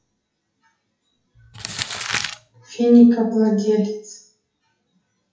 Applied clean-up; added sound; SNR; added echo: classical method WPE with log-MMSE.